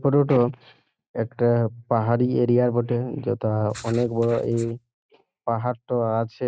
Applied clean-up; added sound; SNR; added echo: neural mask model RNNoise.